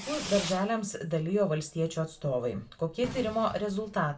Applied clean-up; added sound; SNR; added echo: none; Fireworks; 14 dB; reverberation time 0.2 s.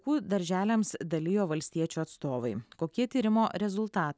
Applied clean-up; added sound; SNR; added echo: none; none; none; none.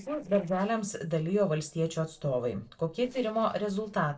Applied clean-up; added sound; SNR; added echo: neural separator model SepFormer DNS4.